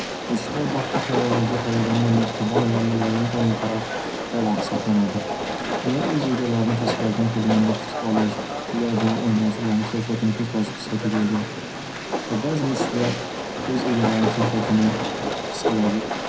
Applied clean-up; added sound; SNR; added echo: none; Train; 4 dB; reverberation time 0.2 s.